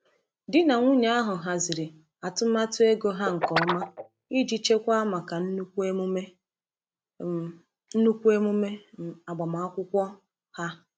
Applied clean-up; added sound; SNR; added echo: none; Guitar; 6 dB; none.